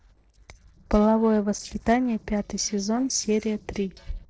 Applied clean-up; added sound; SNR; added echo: neural separator model SepFormer DNS4.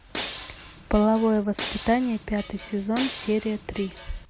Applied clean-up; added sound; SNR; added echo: none; Shatter; 8 dB; none.